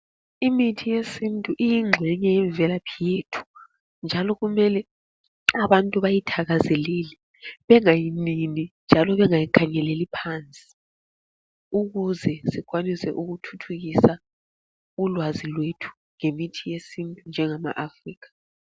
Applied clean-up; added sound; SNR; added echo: none; none; none; none.